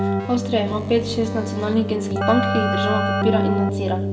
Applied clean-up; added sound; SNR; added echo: none; Keyboard (musical); 0 dB; reverberation time 1.2 s.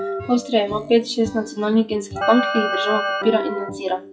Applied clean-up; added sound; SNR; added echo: classical method WPE with log-MMSE.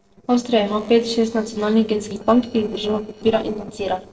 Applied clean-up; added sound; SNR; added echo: neural separator model SepFormer DNS4.